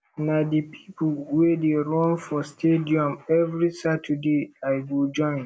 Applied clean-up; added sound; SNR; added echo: none; none; none; none.